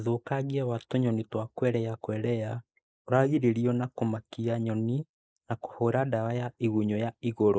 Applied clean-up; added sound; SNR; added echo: neural mask model Resemble Enhance denoiser.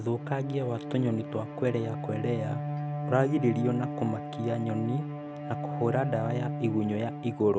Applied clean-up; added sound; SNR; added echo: none; Bowed string instrument; 5 dB; none.